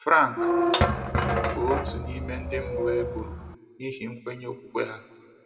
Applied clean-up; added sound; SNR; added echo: none; Squeak / Thump, thud; -3 dB; reverberation time 1.5 s.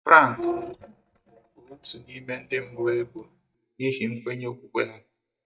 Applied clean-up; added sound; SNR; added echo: neural mask model DeepFilterNet 3.